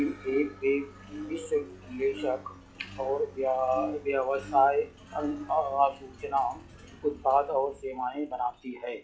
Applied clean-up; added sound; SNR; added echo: classical method log-MMSE.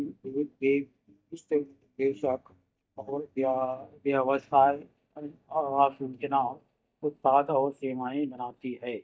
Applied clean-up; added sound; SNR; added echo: neural mask model DeepFilterNet 3.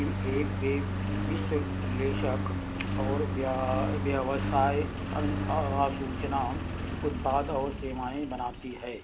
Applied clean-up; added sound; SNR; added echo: none; Engine; 0 dB; none.